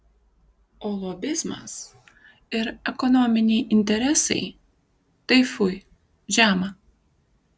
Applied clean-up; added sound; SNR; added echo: none; none; none; none.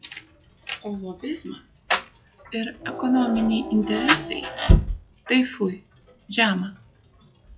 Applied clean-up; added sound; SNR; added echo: classical method log-MMSE.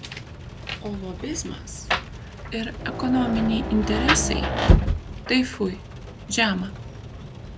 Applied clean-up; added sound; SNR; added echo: none; Rain; -1 dB; none.